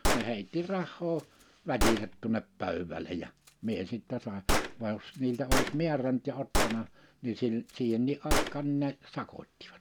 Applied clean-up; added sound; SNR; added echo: none; Gunshot, gunfire; 1 dB; none.